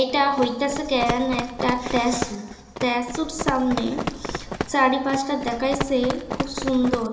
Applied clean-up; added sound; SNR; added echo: none; Run; 7 dB; reverberation time 1.0 s.